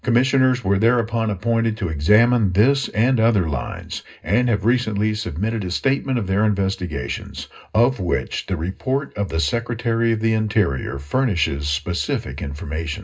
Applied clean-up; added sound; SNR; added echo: none; none; none; reverberation time 0.2 s.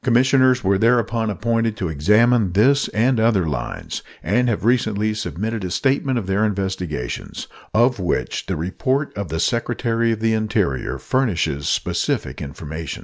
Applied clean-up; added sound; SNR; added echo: none; none; none; none.